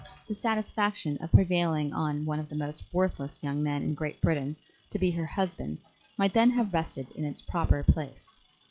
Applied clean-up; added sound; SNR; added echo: classical method log-MMSE.